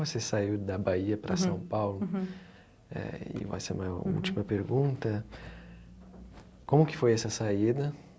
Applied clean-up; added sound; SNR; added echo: none; none; none; none.